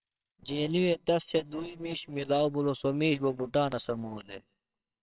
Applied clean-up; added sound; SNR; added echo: neural separator model SepFormer WHAMR!.